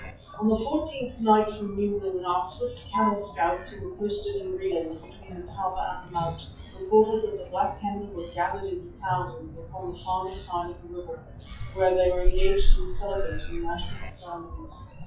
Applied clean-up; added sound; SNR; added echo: classical method WPE with log-MMSE.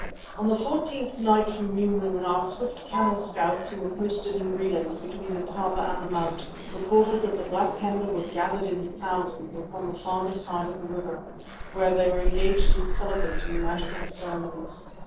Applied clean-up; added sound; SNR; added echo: neural separator model SepFormer DNS4.